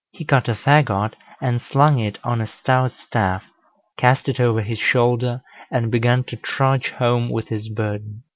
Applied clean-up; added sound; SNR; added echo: none; none; none; none.